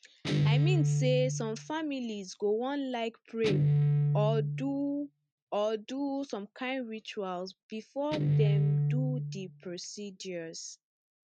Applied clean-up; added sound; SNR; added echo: neural mask model RNNoise.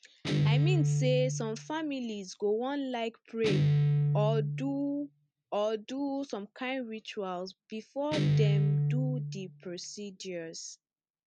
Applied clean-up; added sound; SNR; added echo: none; Guitar; -4 dB; none.